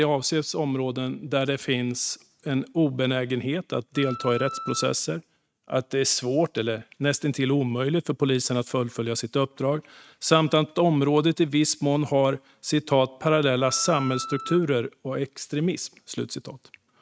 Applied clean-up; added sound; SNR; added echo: neural mask model RNNoise.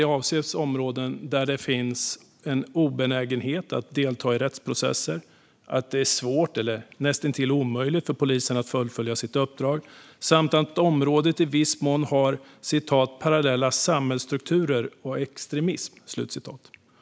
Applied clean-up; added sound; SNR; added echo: none; none; none; none.